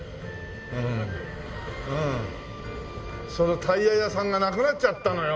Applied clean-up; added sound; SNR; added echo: none; Wind; 15 dB; reverberation time 2.1 s.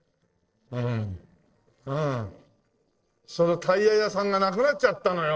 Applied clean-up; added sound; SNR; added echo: neural separator model SepFormer DNS4.